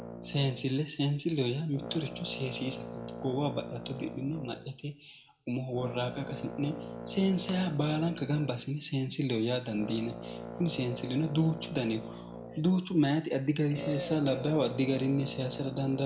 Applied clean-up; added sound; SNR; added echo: none; Brass instrument; 12 dB; reverberation time 0.5 s.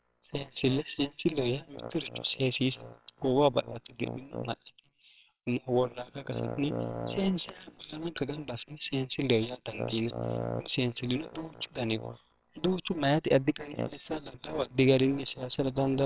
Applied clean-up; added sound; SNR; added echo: neural separator model SepFormer WHAMR!.